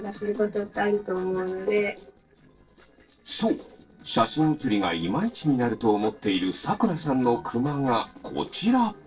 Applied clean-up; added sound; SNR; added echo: neural separator model SepFormer DNS4.